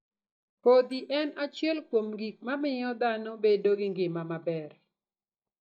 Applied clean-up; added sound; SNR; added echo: neural mask model DeepFilterNet 3.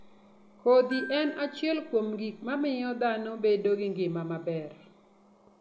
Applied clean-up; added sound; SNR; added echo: none; Glockenspiel; 18 dB; none.